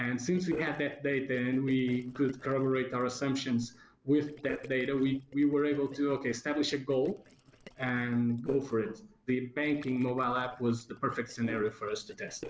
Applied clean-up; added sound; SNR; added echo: neural separator model SepFormer DNS4.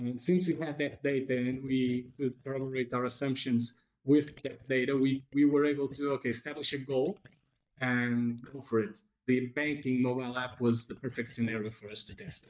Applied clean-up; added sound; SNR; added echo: neural mask model DeepFilterNet 3.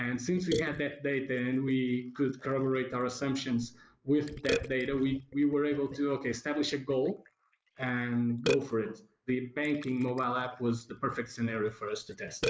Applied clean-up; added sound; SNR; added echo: neural mask model Resemble Enhance denoiser.